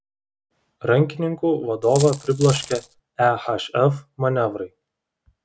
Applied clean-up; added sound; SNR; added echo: none; Coin (dropping); 12 dB; none.